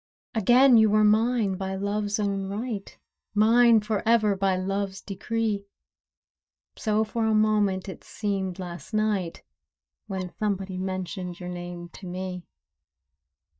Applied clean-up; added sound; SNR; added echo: neural mask model DeepFilterNet 3.